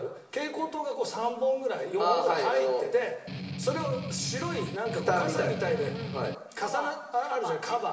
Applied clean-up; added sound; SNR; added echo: none; Strum; 6 dB; reverberation time 1.1 s.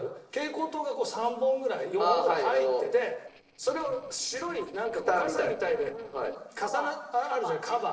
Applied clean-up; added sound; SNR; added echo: neural separator model SepFormer DNS4.